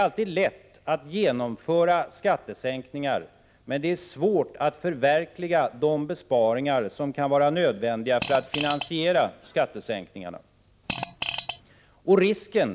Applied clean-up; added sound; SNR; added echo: none; Fart; 9 dB; none.